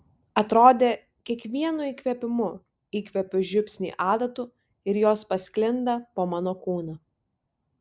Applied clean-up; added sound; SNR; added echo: none; none; none; none.